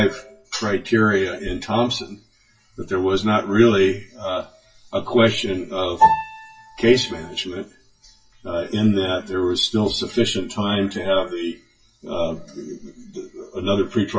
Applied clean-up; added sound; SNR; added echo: classical method WPE with log-MMSE.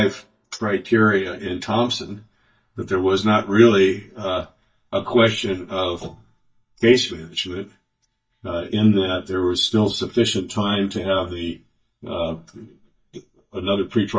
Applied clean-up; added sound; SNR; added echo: neural mask model DeepFilterNet 3.